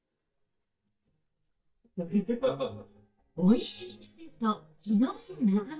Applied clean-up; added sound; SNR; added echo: neural mask model DeepFilterNet 3.